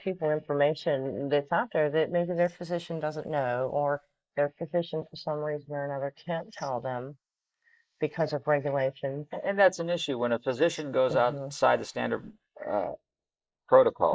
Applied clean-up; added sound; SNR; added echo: neural mask model Resemble Enhance denoiser.